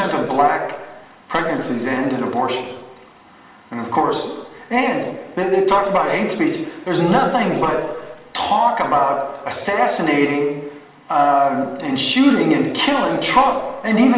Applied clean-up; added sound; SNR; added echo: none; none; none; reverberation time 1.1 s.